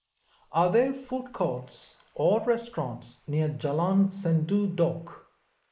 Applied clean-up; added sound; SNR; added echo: neural mask model Resemble Enhance denoiser.